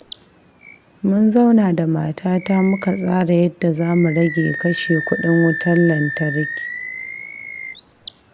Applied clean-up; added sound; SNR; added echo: none; Animal; 11 dB; none.